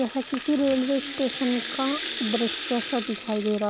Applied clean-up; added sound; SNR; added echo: none; Rattle (instrument); 4 dB; none.